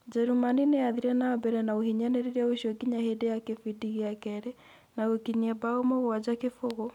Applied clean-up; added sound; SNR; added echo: none; none; none; none.